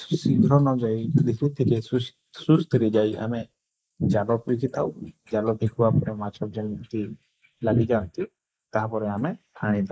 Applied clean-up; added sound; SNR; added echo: neural mask model Resemble Enhance denoiser.